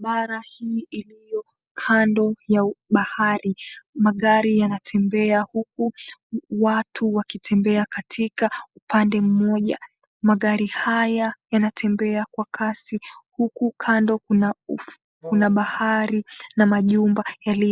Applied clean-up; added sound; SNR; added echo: neural mask model DeepFilterNet 3.